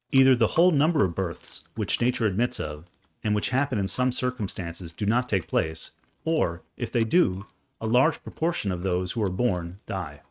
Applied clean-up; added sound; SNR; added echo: neural mask model RNNoise.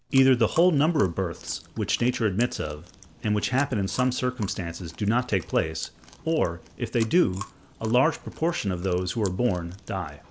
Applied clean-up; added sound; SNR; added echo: none; Chewing, mastication; 20 dB; none.